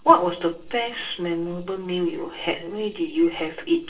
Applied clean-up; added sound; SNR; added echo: neural separator model SepFormer DNS4.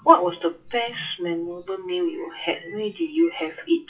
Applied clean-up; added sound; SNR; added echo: classical method WPE with log-MMSE.